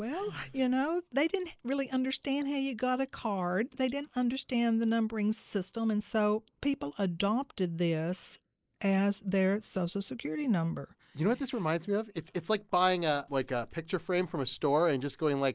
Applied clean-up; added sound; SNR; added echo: neural mask model Resemble Enhance denoiser.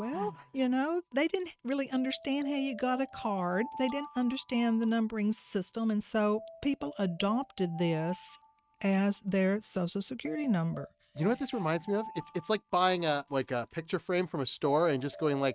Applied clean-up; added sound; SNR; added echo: neural mask model RNNoise.